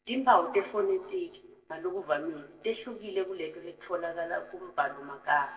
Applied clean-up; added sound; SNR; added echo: neural separator model SepFormer DNS4.